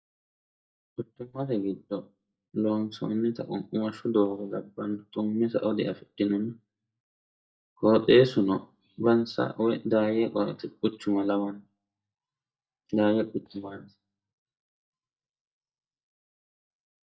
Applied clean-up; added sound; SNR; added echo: neural mask model DeepFilterNet 3.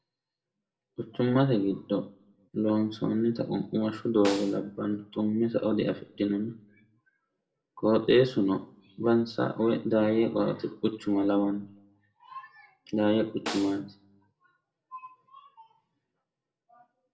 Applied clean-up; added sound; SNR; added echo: none; Snare drum; 13 dB; reverberation time 0.3 s.